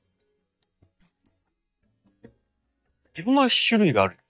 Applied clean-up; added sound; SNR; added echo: neural mask model DeepFilterNet 3.